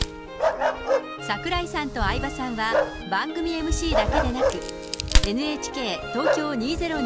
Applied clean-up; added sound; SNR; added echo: none; Bark + Crack; -2 dB; none.